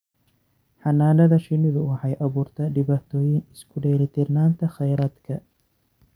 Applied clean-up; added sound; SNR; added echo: none; none; none; none.